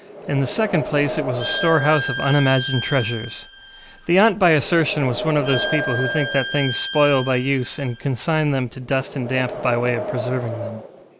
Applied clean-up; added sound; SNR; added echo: none; Bowed string instrument + Wind; 8 dB; none.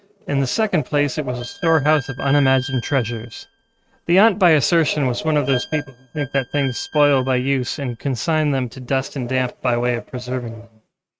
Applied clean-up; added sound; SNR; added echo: neural mask model RNNoise.